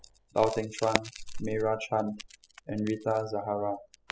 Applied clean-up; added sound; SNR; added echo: classical method spectral subtraction.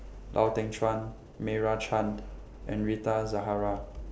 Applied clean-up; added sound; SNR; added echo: none; none; none; none.